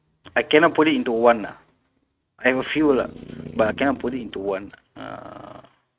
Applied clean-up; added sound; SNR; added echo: neural mask model RNNoise.